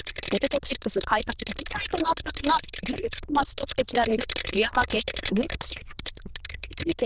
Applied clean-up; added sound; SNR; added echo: neural diffusion model UNIVERSE++.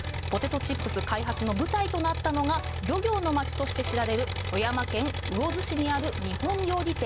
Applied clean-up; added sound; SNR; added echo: none; Engine; 3 dB; none.